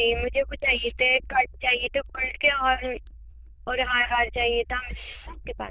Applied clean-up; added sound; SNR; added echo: neural diffusion model UNIVERSE++.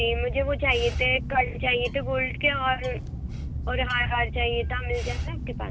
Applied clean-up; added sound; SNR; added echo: none; Bird; 4 dB; none.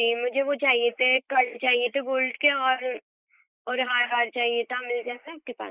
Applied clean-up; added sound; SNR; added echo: neural mask model Resemble Enhance denoiser.